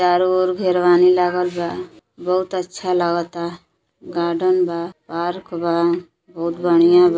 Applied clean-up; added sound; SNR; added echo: none; none; none; none.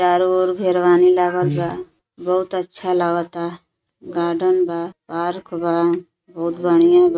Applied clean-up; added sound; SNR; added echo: neural mask model RNNoise.